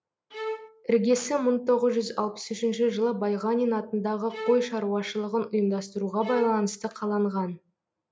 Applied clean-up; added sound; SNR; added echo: none; Bowed string instrument; 11 dB; none.